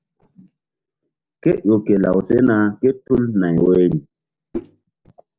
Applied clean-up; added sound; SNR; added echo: neural separator model SepFormer DNS4.